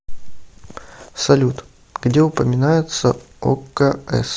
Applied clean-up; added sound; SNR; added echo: none; none; none; none.